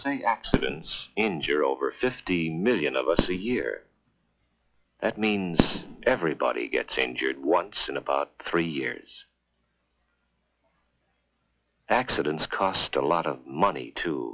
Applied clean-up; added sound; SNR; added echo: classical method log-MMSE.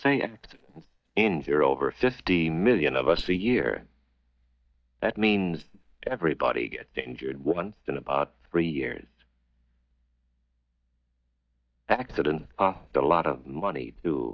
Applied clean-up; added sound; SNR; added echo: neural mask model DeepFilterNet 3.